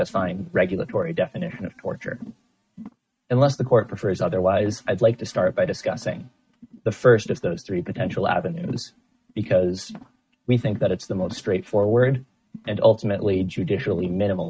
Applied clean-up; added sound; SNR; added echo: neural mask model RNNoise.